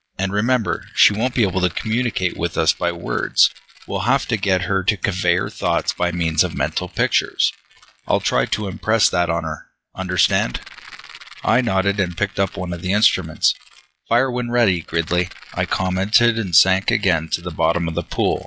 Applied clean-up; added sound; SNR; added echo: classical method log-MMSE.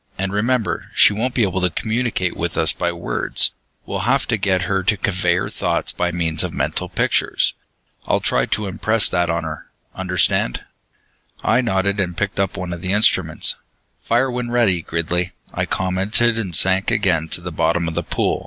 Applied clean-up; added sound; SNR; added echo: none; none; none; none.